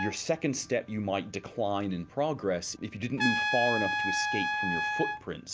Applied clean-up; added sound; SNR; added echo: none; Trumpet; 2 dB; none.